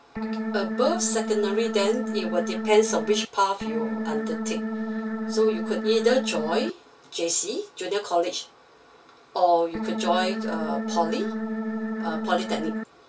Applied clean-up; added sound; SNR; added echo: none; Organ; 3 dB; reverberation time 0.2 s.